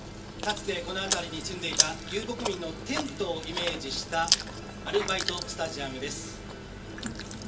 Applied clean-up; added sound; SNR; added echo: none; Chewing, mastication; 0 dB; reverberation time 0.3 s.